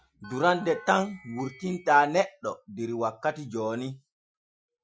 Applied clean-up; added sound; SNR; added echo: classical method Wiener filter.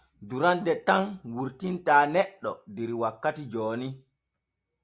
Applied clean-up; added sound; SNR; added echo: none; none; none; none.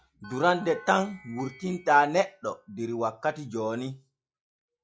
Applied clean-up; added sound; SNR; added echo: classical method log-MMSE.